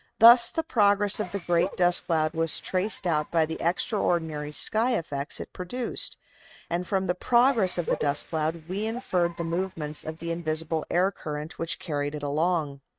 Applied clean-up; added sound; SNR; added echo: neural mask model RNNoise.